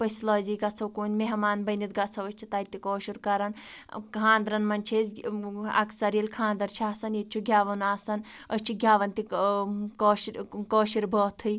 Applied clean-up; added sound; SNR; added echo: none; none; none; none.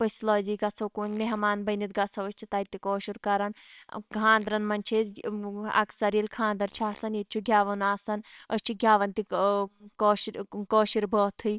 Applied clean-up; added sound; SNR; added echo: neural separator model SepFormer WHAMR!.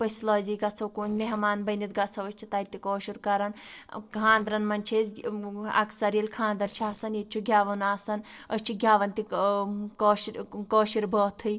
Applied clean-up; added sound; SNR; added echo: neural separator model SepFormer DNS4.